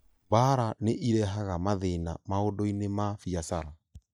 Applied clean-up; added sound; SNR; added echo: neural mask model DeepFilterNet 3.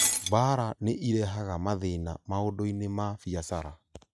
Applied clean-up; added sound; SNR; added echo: neural mask model RNNoise.